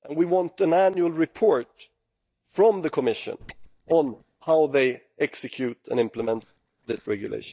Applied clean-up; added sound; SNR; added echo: neural mask model DeepFilterNet 3.